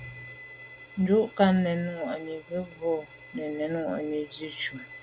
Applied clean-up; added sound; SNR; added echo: none; Bowed string instrument; 18 dB; none.